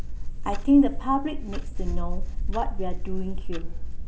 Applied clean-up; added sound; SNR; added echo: none; Clock; -2 dB; none.